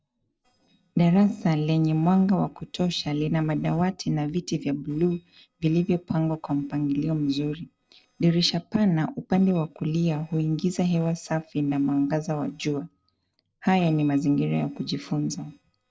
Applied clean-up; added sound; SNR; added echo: neural separator model SepFormer DNS4.